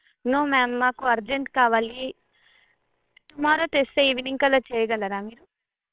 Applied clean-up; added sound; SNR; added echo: neural separator model SepFormer WHAMR!.